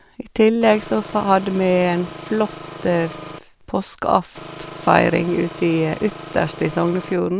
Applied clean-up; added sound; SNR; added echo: none; Engine; 15 dB; none.